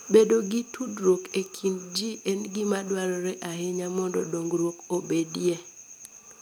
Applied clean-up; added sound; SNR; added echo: none; none; none; none.